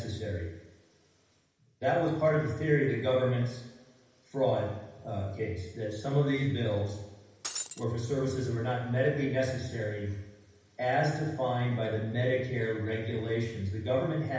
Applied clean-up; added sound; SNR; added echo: none; Shatter; 7 dB; reverberation time 0.9 s.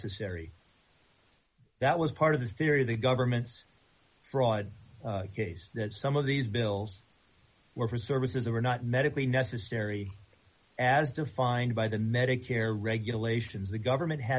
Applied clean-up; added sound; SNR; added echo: none; none; none; none.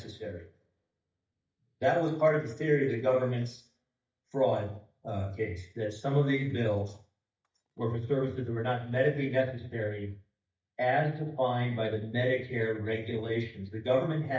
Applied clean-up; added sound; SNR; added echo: neural mask model DeepFilterNet 3.